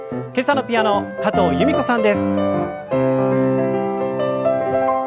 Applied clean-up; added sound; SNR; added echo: none; Wind instrument, woodwind instrument; 18 dB; none.